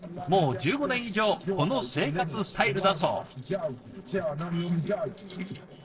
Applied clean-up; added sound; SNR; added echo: neural separator model SepFormer DNS4.